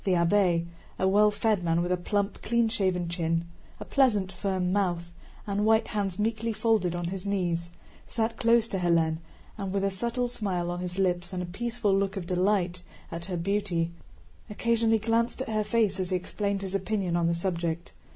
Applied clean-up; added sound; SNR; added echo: none; none; none; none.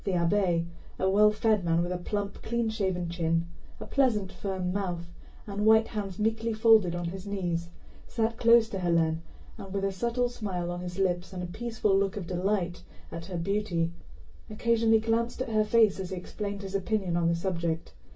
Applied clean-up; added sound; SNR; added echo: none; none; none; reverberation time 0.2 s.